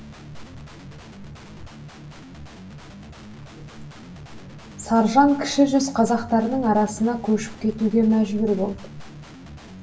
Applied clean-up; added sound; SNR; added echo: none; Guitar; 17 dB; reverberation time 0.2 s.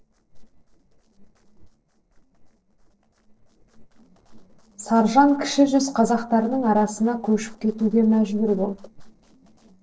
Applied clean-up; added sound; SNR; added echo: neural separator model SepFormer DNS4.